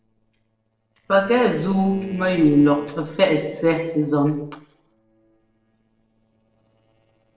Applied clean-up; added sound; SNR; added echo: neural separator model SepFormer DNS4.